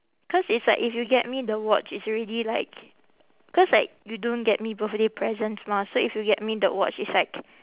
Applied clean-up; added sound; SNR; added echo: none; none; none; none.